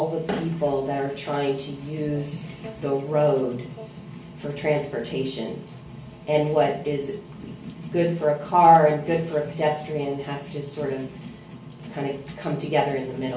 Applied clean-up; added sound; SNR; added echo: none; Brass instrument; 18 dB; reverberation time 0.7 s.